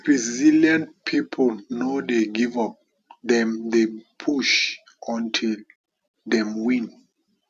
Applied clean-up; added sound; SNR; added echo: none; none; none; none.